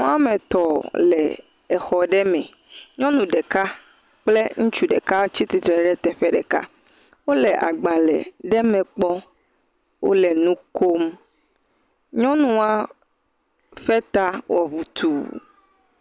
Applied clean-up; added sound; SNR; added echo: none; none; none; none.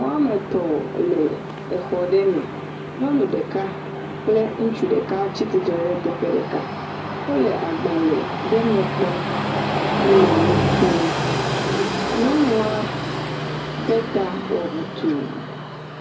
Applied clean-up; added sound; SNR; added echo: none; Train; 3 dB; reverberation time 0.4 s.